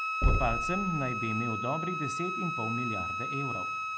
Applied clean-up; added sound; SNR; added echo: none; Wind instrument, woodwind instrument + Knock; -3 dB; none.